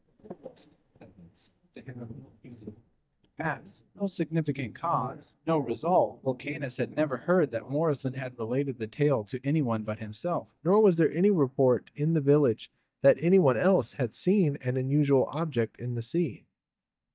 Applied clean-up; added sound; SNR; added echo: neural mask model DeepFilterNet 3.